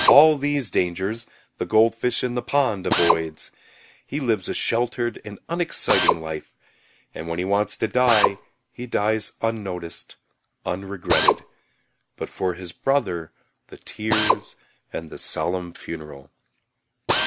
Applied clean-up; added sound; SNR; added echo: none; Drill; 2 dB; none.